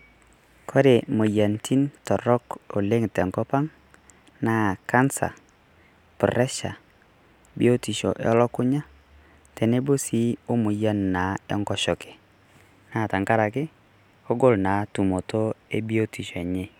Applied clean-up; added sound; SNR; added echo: none; none; none; none.